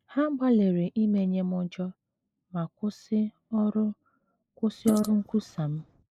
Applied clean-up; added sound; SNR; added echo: neural mask model Resemble Enhance denoiser.